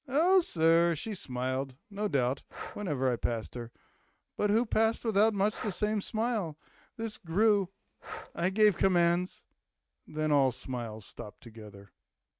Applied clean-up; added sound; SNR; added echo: neural mask model RNNoise.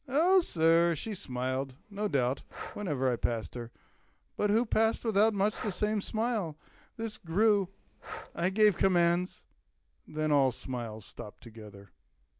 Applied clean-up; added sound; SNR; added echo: none; Breathing; 19 dB; none.